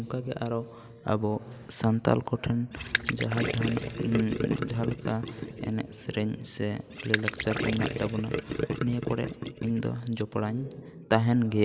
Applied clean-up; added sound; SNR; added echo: none; Gurgling; 4 dB; none.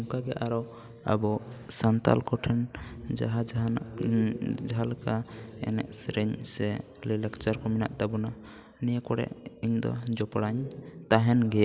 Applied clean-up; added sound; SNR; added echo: none; none; none; none.